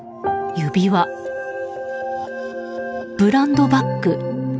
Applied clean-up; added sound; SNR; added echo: none; none; none; none.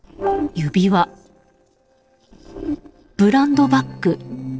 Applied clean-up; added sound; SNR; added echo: neural separator model SepFormer DNS4.